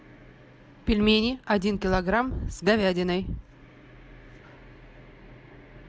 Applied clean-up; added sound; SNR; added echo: none; none; none; none.